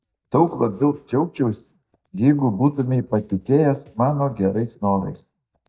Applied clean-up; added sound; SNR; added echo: neural mask model DeepFilterNet 3.